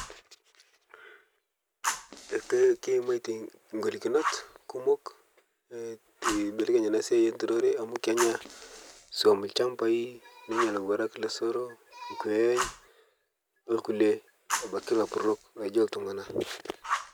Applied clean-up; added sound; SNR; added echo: none; Fire; 11 dB; none.